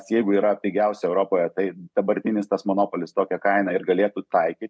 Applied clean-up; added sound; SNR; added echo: none; none; none; none.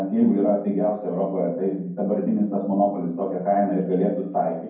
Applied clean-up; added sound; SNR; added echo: none; none; none; reverberation time 0.9 s.